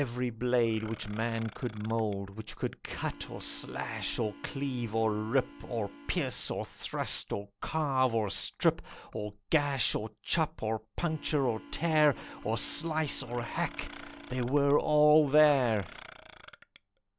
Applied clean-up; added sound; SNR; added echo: none; Burping, eructation + Organ; 18 dB; none.